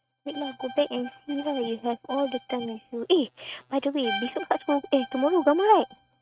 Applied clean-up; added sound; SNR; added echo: neural mask model RNNoise.